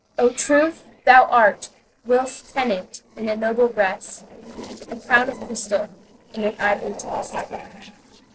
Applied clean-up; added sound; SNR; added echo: neural separator model SepFormer DNS4.